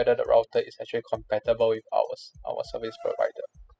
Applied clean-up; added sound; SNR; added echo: classical method spectral subtraction.